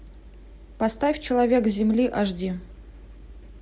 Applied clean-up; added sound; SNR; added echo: none; none; none; none.